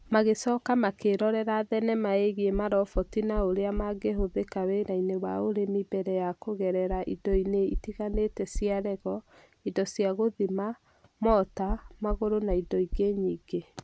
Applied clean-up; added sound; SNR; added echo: none; Knock; 11 dB; none.